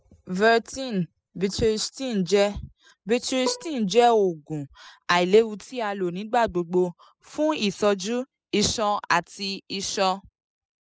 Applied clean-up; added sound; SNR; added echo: classical method spectral subtraction.